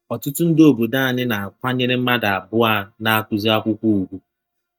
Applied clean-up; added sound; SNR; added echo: neural mask model DeepFilterNet 3.